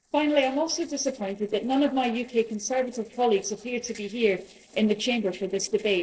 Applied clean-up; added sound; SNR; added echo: neural separator model SepFormer DNS4.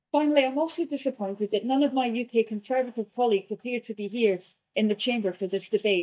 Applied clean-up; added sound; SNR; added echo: neural mask model DeepFilterNet 3.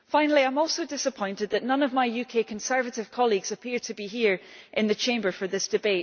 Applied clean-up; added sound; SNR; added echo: none; none; none; none.